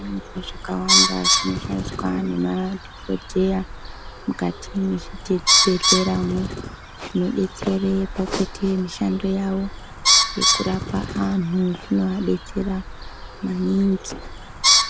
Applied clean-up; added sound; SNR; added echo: none; Bird; 0 dB; none.